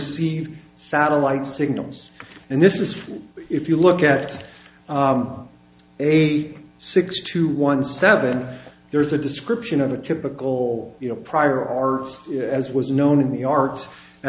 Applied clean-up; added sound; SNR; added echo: none; none; none; none.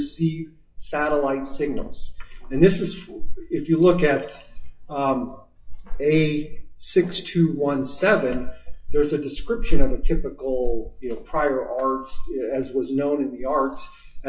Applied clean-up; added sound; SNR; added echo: classical method WPE with log-MMSE.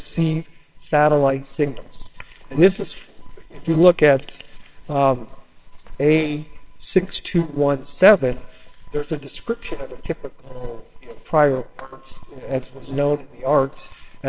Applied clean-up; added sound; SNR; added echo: neural separator model SepFormer WHAMR!.